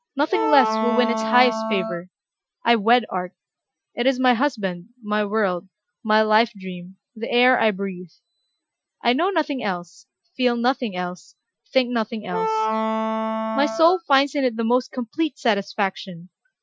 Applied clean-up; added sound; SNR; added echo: classical method Wiener filter.